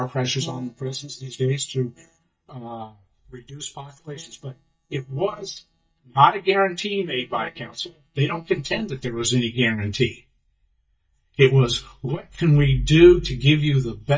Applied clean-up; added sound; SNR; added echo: neural mask model DeepFilterNet 3.